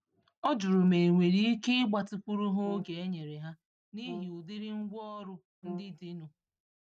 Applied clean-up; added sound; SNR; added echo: neural mask model RNNoise.